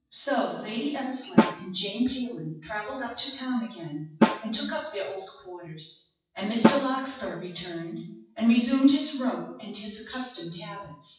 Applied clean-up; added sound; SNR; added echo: classical method WPE with log-MMSE.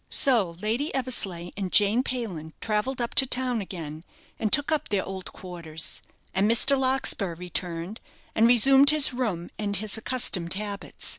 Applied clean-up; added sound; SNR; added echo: none; none; none; none.